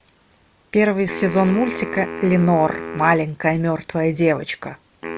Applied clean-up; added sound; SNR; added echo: none; Wind instrument, woodwind instrument; 13 dB; none.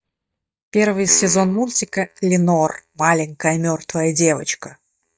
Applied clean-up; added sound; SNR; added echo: neural mask model DeepFilterNet 3.